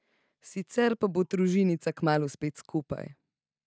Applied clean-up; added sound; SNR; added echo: neural mask model DeepFilterNet 3.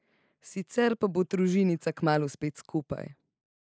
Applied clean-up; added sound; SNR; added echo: neural mask model Resemble Enhance denoiser.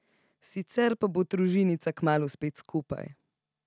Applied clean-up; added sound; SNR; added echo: none; none; none; none.